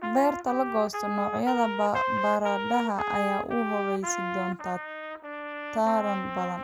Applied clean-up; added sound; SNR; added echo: none; Trumpet; 4 dB; none.